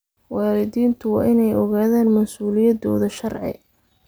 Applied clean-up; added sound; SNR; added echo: none; none; none; none.